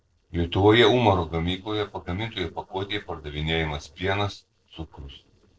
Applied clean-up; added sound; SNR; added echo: neural separator model SepFormer DNS4.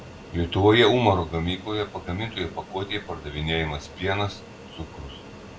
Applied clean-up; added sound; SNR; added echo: none; Fixed-wing aircraft, airplane; 17 dB; reverberation time 0.3 s.